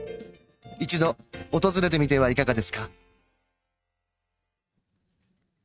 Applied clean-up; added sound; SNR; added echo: neural mask model RNNoise.